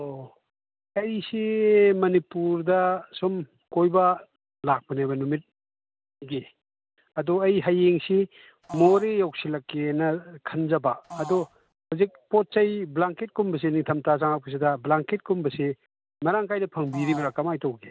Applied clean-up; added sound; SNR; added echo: none; Fart; 15 dB; none.